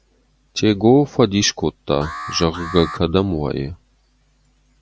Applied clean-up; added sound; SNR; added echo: none; Alarm; 13 dB; none.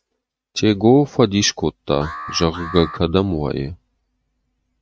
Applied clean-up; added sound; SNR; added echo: neural mask model RNNoise.